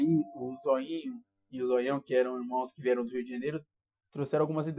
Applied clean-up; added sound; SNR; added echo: classical method Wiener filter.